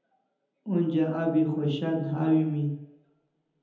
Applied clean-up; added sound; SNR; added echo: none; none; none; reverberation time 0.9 s.